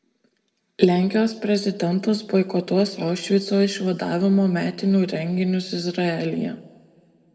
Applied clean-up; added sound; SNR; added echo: none; none; none; reverberation time 1.4 s.